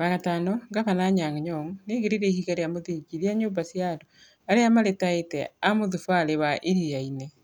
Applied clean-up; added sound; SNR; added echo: none; none; none; none.